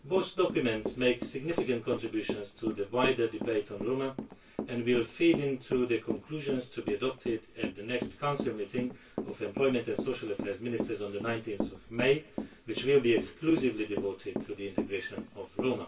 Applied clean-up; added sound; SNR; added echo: none; Walk, footsteps / Run; 8 dB; reverberation time 0.1 s.